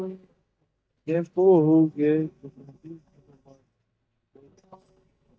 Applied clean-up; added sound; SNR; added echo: neural mask model DeepFilterNet 3.